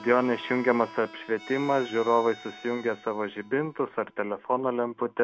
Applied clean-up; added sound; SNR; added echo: none; Harmonica + Bowed string instrument; 20 dB; none.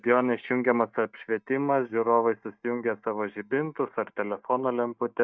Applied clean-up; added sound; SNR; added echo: neural mask model DeepFilterNet 3.